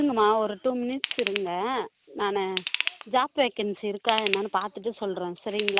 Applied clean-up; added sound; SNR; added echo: none; Ratchet, pawl / Tools; 7 dB; none.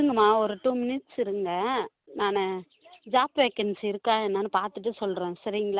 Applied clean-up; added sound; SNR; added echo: none; none; none; none.